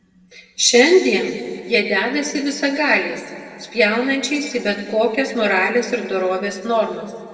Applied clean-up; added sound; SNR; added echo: none; none; none; reverberation time 1.9 s.